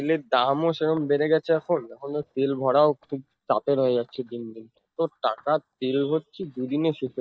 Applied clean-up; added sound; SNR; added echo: neural mask model DeepFilterNet 3.